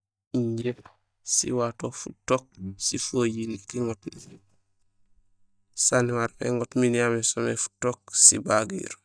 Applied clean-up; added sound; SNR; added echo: neural mask model DeepFilterNet 3.